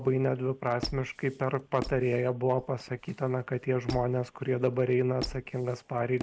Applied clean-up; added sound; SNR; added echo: none; Squeak; 14 dB; none.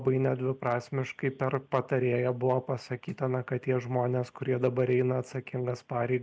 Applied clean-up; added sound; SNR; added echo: none; none; none; none.